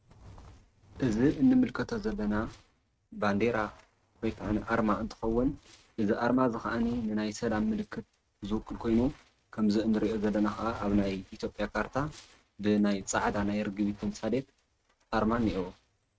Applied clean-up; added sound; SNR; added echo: neural mask model RNNoise.